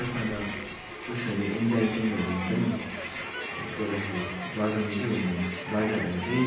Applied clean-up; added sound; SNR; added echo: none; Crowd; 7 dB; reverberation time 0.9 s.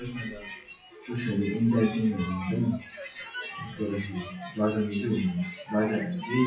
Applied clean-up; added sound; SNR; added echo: classical method WPE with log-MMSE.